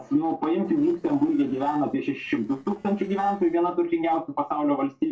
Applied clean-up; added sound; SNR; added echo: neural separator model SepFormer DNS4.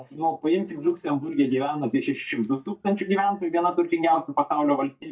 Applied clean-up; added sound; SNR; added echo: neural mask model DeepFilterNet 3.